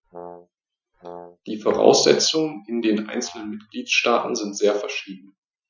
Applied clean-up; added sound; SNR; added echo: classical method Wiener filter.